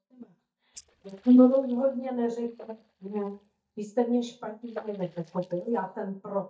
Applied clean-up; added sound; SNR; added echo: neural mask model DeepFilterNet 3.